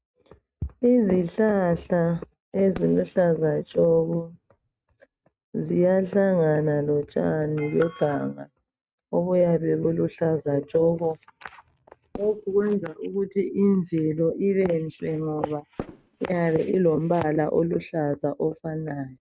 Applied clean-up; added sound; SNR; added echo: neural mask model RNNoise.